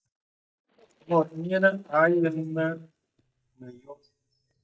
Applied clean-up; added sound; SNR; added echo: neural mask model DeepFilterNet 3.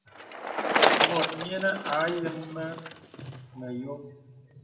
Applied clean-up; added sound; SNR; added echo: none; Bicycle; -4 dB; reverberation time 0.9 s.